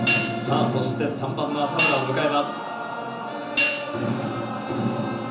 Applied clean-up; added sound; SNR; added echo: none; Hi-hat; 5 dB; reverberation time 0.7 s.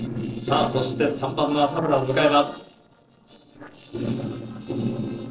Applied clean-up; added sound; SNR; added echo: neural separator model SepFormer DNS4.